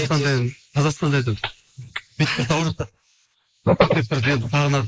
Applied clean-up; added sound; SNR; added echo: neural mask model Resemble Enhance denoiser.